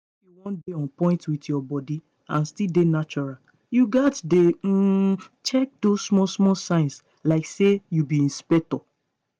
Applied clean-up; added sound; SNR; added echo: none; none; none; none.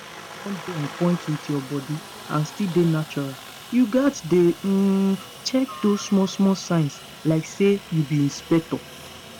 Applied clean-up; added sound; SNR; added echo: none; Aircraft; 16 dB; none.